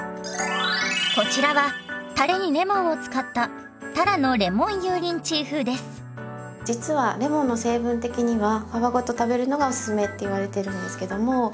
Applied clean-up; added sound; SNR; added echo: none; none; none; none.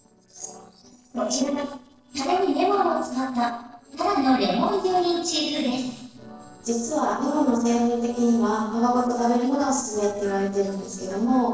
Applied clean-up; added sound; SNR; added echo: neural separator model SepFormer DNS4.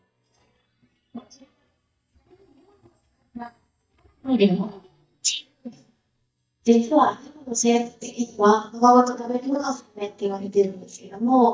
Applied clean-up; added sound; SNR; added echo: neural mask model DeepFilterNet 3.